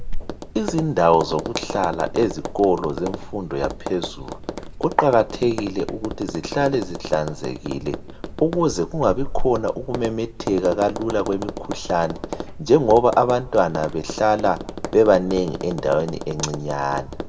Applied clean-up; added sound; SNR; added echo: none; Tap; 8 dB; reverberation time 0.4 s.